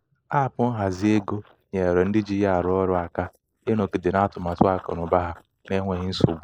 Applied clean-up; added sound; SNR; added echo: neural mask model Resemble Enhance denoiser.